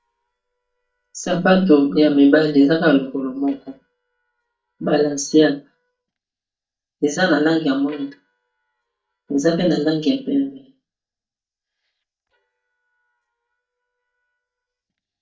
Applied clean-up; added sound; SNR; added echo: neural mask model DeepFilterNet 3.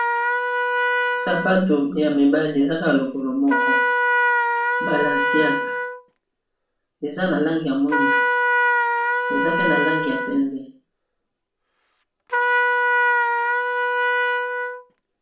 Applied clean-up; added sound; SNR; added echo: none; Trumpet; -2 dB; reverberation time 0.3 s.